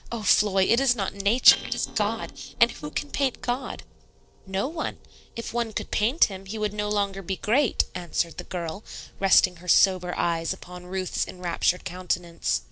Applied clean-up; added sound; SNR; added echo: neural separator model SepFormer DNS4.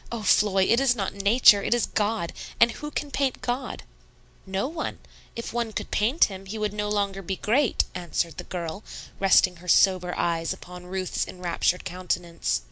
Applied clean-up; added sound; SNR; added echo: none; none; none; none.